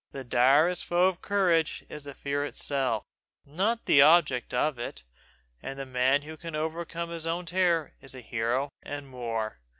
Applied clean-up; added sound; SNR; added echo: none; none; none; none.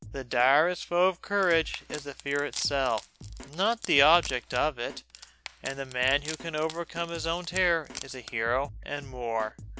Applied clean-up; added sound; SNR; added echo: none; Wood + Drum kit; 15 dB; none.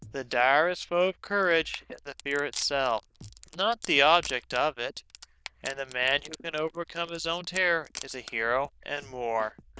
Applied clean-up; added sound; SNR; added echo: neural diffusion model UNIVERSE++.